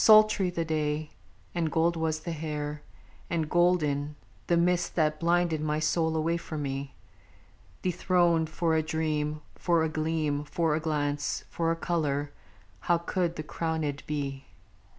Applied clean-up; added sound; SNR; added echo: none; none; none; none.